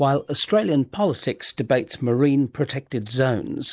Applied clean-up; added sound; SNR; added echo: none; none; none; none.